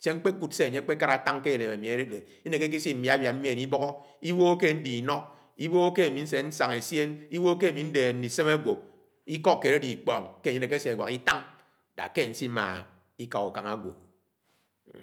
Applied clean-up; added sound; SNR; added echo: none; none; none; none.